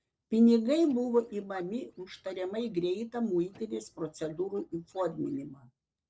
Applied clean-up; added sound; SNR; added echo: neural separator model SepFormer DNS4.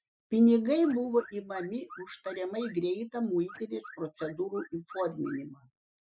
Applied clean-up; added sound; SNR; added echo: classical method spectral subtraction.